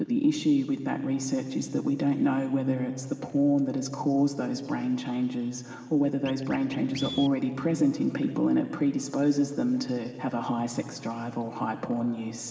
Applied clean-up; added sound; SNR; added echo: none; Scratching (performance technique); 16 dB; reverberation time 2.7 s.